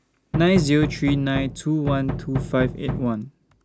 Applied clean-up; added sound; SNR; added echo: none; Knock; 6 dB; none.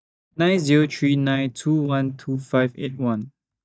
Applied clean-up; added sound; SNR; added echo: neural mask model DeepFilterNet 3.